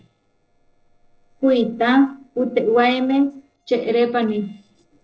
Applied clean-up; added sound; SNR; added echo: neural separator model SepFormer DNS4.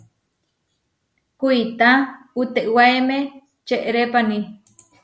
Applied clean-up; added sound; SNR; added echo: none; none; none; none.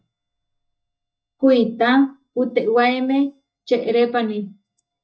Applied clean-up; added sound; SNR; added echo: neural mask model DeepFilterNet 3.